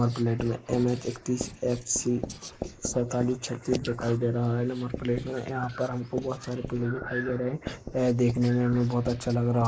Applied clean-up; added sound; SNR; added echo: neural mask model Resemble Enhance denoiser.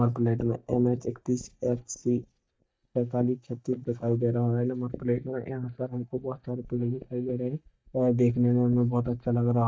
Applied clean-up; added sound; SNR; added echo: neural mask model DeepFilterNet 3.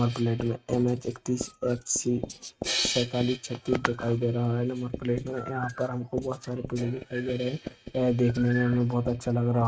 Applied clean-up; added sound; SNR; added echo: neural mask model RNNoise.